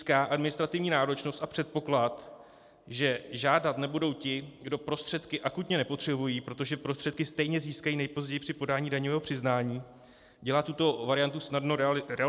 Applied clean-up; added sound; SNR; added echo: none; none; none; none.